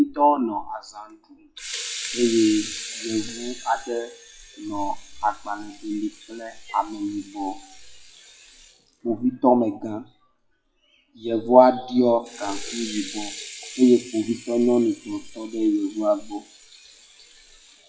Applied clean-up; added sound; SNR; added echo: classical method WPE with log-MMSE.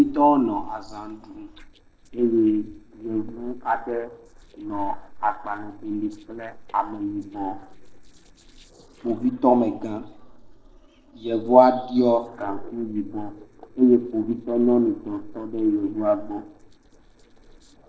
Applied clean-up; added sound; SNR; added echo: neural separator model SepFormer DNS4.